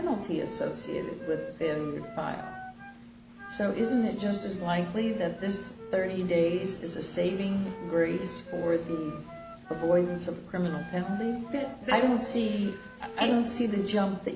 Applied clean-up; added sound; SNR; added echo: none; Wind instrument, woodwind instrument; 15 dB; none.